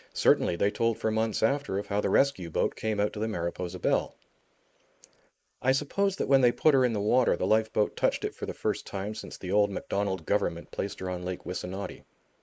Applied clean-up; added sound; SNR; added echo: neural mask model Resemble Enhance denoiser.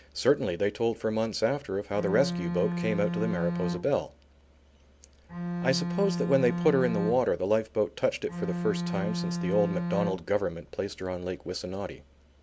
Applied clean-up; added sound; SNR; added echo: none; Bowed string instrument; 2 dB; none.